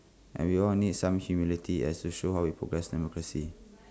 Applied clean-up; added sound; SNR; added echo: none; none; none; none.